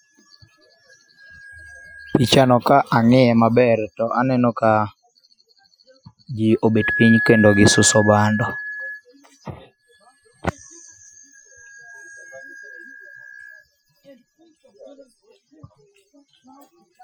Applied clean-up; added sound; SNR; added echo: classical method Wiener filter.